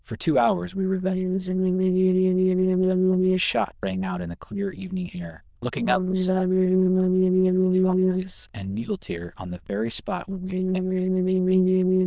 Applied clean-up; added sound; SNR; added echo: neural diffusion model UNIVERSE++.